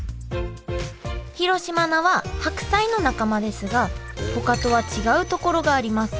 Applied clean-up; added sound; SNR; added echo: none; none; none; none.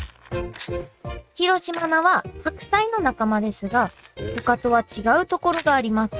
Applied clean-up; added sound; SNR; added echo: neural mask model RNNoise.